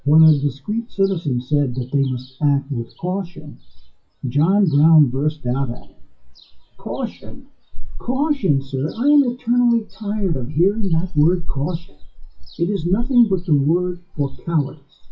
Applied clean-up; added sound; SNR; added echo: classical method WPE with log-MMSE.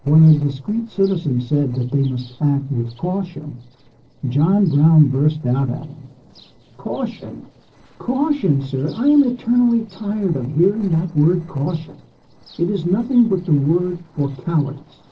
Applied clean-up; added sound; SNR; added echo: neural separator model SepFormer DNS4.